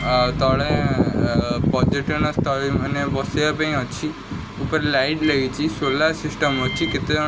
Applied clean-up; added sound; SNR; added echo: none; Microwave oven; 12 dB; none.